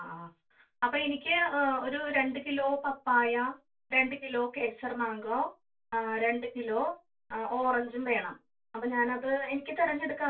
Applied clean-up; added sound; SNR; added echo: none; none; none; reverberation time 0.2 s.